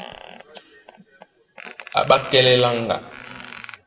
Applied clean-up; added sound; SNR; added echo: none; Squeak; 17 dB; reverberation time 1.6 s.